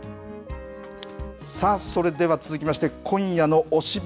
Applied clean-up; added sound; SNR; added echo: none; none; none; none.